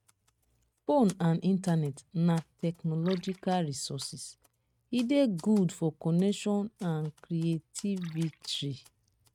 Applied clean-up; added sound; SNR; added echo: neural mask model RNNoise.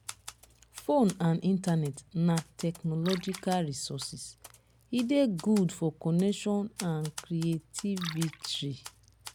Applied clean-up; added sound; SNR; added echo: none; Liquid + Typewriter; 17 dB; none.